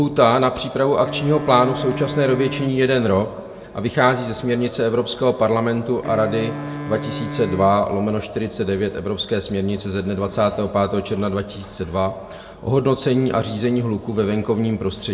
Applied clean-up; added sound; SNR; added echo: none; Wind instrument, woodwind instrument; 11 dB; reverberation time 0.5 s.